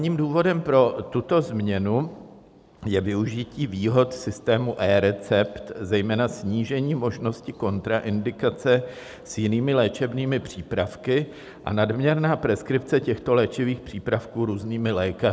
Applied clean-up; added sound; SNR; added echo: none; none; none; none.